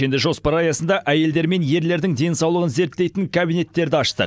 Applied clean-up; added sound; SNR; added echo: none; none; none; none.